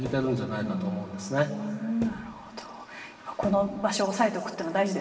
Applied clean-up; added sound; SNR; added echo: none; Thump, thud; 16 dB; reverberation time 2.1 s.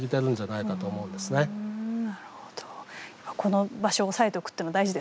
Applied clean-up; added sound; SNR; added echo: none; none; none; none.